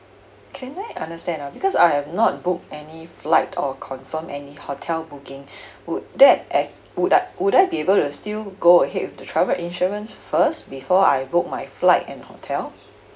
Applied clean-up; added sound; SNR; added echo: none; none; none; none.